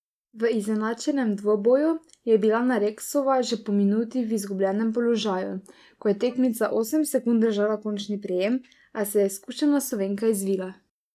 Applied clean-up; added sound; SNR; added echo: neural mask model DeepFilterNet 3.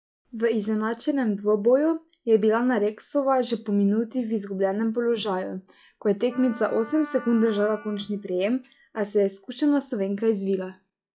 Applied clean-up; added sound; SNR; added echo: classical method log-MMSE.